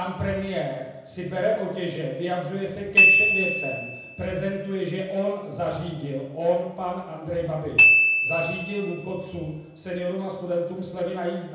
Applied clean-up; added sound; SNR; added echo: none; Glockenspiel; -5 dB; reverberation time 0.9 s.